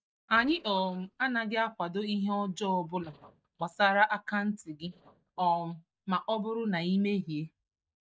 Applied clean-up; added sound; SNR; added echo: neural mask model DeepFilterNet 3.